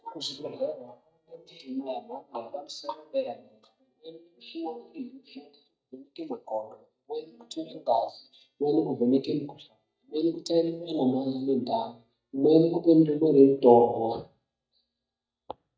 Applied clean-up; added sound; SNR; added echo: neural mask model DeepFilterNet 3.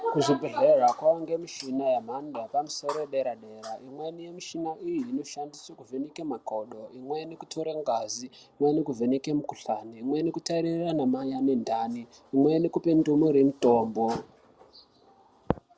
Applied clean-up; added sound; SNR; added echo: none; none; none; none.